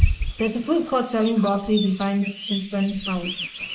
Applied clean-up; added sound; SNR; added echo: neural mask model Resemble Enhance denoiser.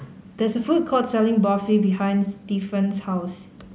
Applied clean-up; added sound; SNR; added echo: none; none; none; none.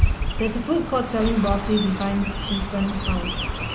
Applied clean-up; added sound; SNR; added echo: none; Chirp, tweet; 1 dB; none.